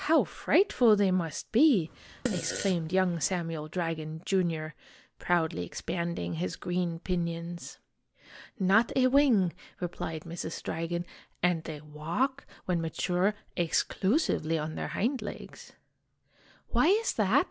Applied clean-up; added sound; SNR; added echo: none; Fart; 9 dB; none.